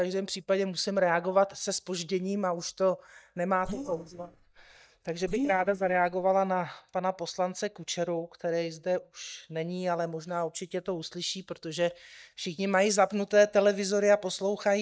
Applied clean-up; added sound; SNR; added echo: neural mask model DeepFilterNet 3.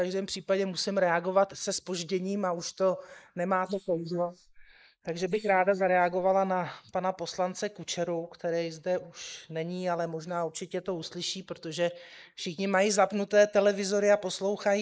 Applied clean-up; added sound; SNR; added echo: neural mask model Resemble Enhance denoiser.